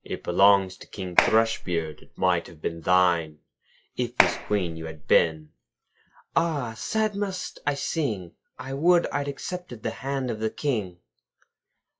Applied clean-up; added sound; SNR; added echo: classical method log-MMSE.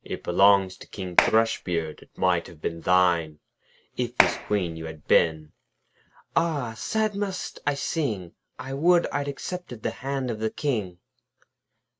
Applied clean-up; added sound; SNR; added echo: neural mask model RNNoise.